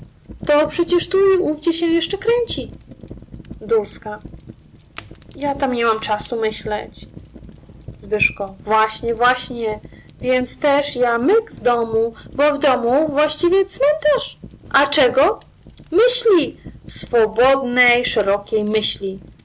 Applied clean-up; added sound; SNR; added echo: none; Fire; 19 dB; none.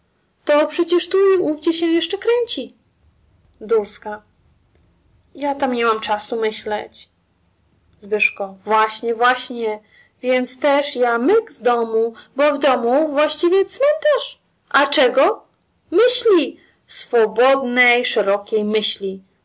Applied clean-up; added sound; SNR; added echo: none; none; none; none.